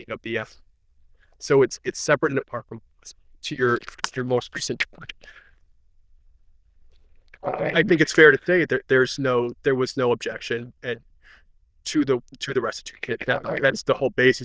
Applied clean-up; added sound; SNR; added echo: neural diffusion model UNIVERSE++.